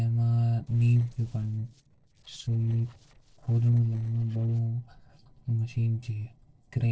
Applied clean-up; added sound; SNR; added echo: neural separator model SepFormer DNS4.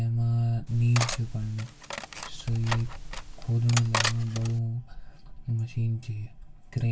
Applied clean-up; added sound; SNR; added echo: none; Cutlery, silverware; 7 dB; reverberation time 0.2 s.